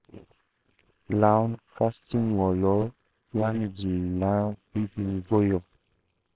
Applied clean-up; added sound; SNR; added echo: neural separator model SepFormer WHAMR!.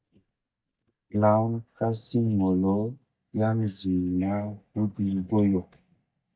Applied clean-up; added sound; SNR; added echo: neural mask model DeepFilterNet 3.